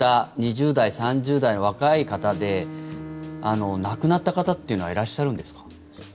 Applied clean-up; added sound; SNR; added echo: none; Bowed string instrument; 17 dB; none.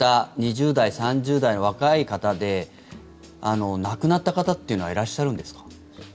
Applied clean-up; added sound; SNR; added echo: none; none; none; none.